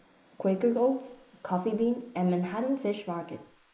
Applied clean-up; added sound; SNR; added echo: neural mask model Resemble Enhance denoiser.